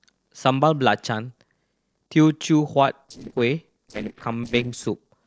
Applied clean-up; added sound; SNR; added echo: neural separator model SepFormer DNS4.